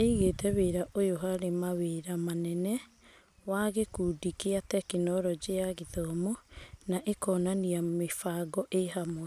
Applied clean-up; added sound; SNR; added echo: none; none; none; none.